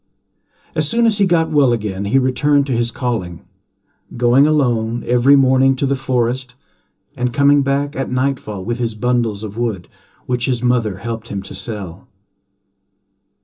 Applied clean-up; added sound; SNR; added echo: none; none; none; reverberation time 0.2 s.